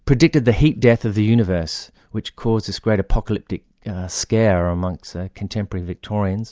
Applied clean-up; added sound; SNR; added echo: none; none; none; none.